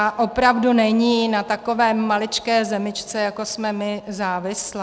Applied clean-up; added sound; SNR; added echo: none; none; none; none.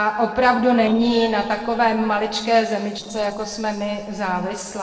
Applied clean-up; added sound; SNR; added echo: neural separator model SepFormer DNS4.